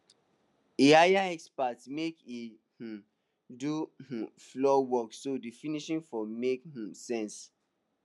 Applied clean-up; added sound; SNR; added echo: none; none; none; none.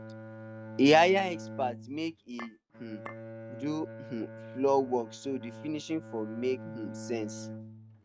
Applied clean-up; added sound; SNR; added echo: neural mask model RNNoise.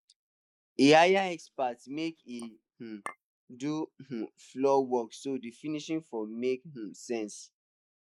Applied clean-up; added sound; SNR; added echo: neural mask model Resemble Enhance denoiser.